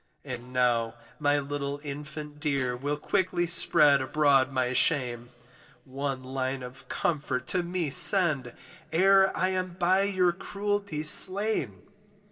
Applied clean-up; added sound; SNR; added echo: neural separator model SepFormer DNS4.